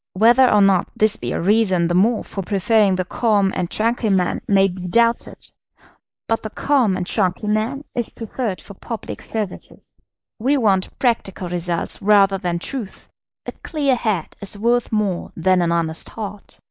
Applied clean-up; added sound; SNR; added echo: neural mask model Resemble Enhance denoiser.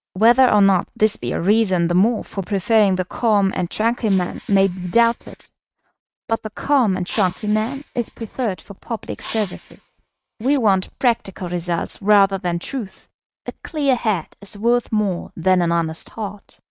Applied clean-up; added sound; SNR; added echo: neural mask model RNNoise.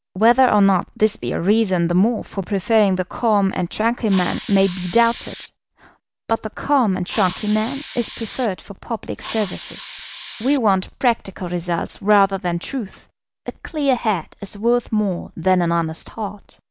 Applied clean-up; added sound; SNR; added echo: none; Hiss; 15 dB; none.